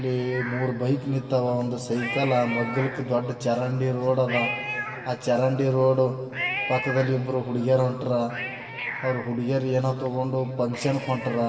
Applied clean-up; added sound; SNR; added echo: none; Cat; 11 dB; reverberation time 2.8 s.